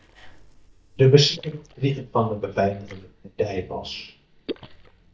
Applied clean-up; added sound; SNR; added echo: neural mask model DeepFilterNet 3.